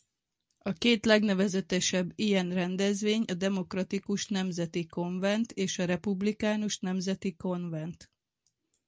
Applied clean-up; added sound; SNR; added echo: none; none; none; none.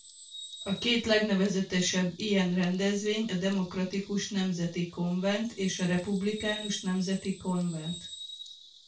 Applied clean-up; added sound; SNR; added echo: none; Bird vocalization, bird call, bird song; 17 dB; reverberation time 0.3 s.